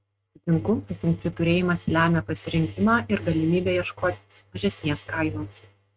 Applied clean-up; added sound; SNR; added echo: neural mask model RNNoise.